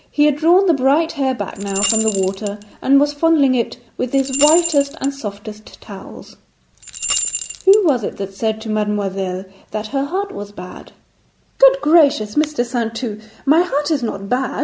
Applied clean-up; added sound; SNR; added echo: none; Rattle / Keys jangling; 8 dB; none.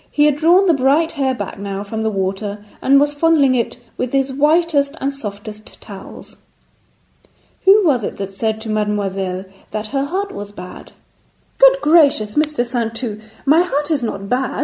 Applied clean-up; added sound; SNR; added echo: none; none; none; none.